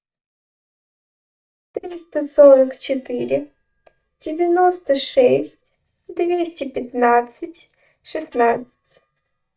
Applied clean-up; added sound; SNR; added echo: neural mask model DeepFilterNet 3.